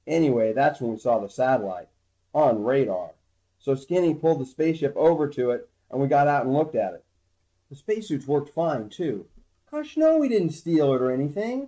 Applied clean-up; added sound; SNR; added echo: none; none; none; none.